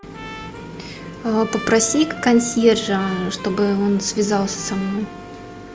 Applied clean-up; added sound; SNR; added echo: none; Trumpet; 16 dB; none.